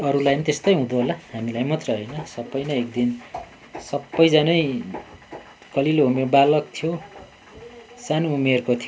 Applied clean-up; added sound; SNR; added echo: none; none; none; none.